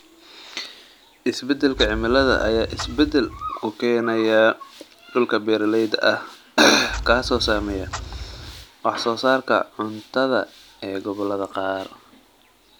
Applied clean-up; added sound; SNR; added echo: none; Clock; 10 dB; none.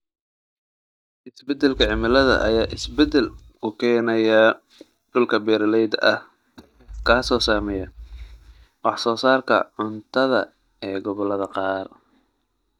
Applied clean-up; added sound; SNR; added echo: neural mask model DeepFilterNet 3.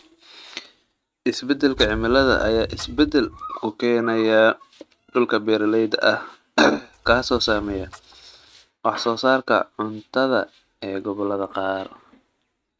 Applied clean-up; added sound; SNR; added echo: neural mask model RNNoise.